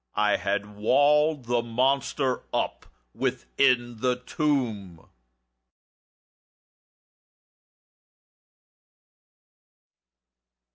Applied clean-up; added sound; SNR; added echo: none; none; none; none.